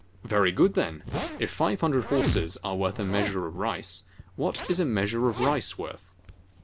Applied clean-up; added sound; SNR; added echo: none; Zipper (clothing); 8 dB; none.